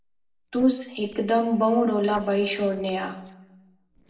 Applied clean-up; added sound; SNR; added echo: neural separator model SepFormer DNS4.